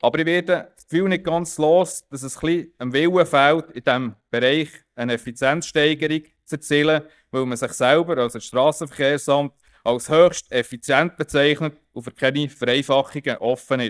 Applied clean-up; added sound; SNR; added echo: neural mask model DeepFilterNet 3.